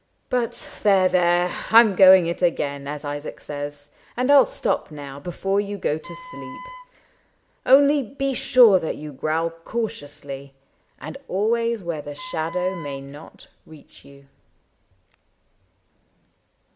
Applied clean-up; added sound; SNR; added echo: none; Wind instrument, woodwind instrument; 16 dB; none.